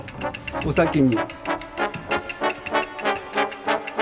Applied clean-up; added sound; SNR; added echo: none; Mechanisms / Bicycle; 10 dB; none.